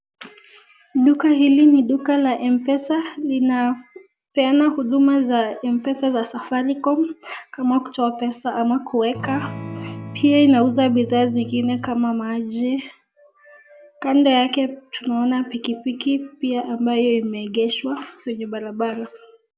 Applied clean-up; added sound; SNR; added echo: none; Electric guitar / Strum; 13 dB; none.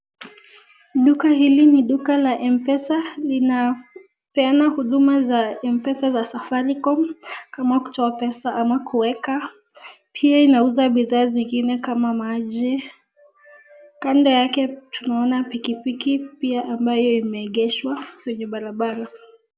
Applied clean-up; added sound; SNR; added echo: none; none; none; none.